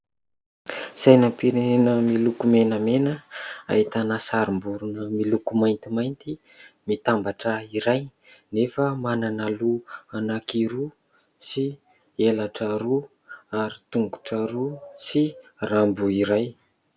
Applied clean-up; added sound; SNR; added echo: none; none; none; none.